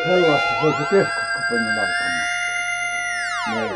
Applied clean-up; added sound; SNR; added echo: none; Trumpet + Musical instrument; -1 dB; none.